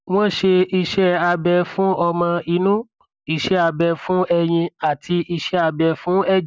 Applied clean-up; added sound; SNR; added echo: none; none; none; none.